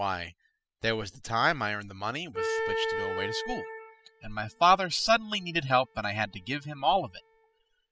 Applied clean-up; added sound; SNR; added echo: classical method spectral subtraction.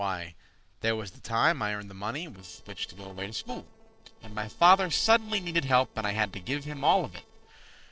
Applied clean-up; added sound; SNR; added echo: neural separator model SepFormer DNS4.